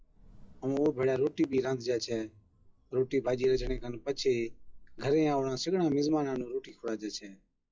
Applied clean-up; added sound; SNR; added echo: classical method log-MMSE.